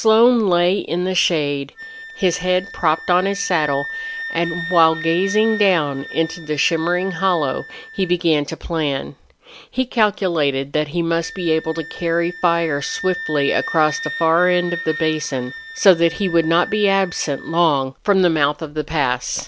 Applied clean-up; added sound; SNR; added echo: none; Wind instrument, woodwind instrument; 14 dB; none.